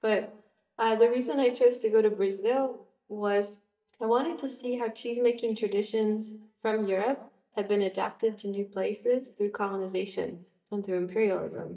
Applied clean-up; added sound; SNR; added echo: neural mask model DeepFilterNet 3.